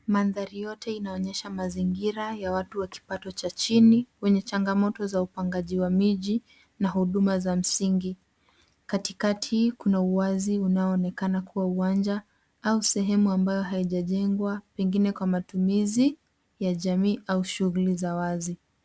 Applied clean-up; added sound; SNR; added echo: none; none; none; none.